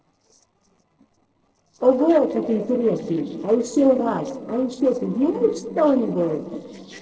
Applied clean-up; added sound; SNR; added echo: neural separator model SepFormer DNS4.